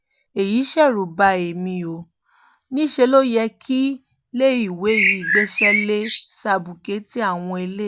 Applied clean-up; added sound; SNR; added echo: none; Bird; 0 dB; none.